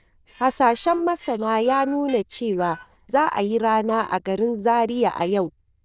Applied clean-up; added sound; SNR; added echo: neural diffusion model UNIVERSE++.